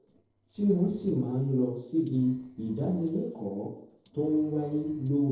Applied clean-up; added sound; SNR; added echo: neural separator model SepFormer DNS4.